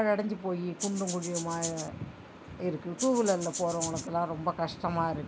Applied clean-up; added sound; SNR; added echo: none; Rattle (instrument); 7 dB; none.